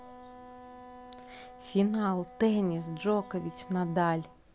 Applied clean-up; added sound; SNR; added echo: none; Wind instrument, woodwind instrument; 18 dB; none.